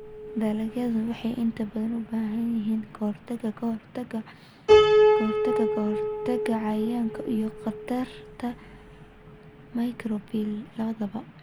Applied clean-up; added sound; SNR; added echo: none; Piano; -2 dB; none.